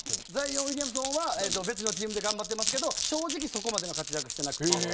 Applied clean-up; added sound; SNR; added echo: none; Glass; 0 dB; none.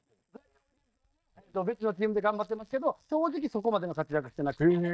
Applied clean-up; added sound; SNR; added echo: neural mask model DeepFilterNet 3.